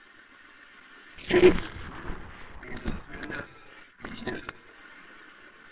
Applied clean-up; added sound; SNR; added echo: neural separator model SepFormer WHAMR!.